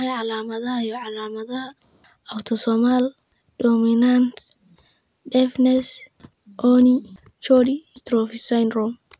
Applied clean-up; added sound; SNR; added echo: none; none; none; none.